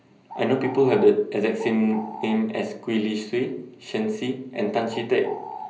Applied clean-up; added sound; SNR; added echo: none; Bird; 13 dB; reverberation time 0.5 s.